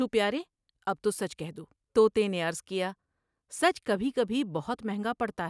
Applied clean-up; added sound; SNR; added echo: none; none; none; none.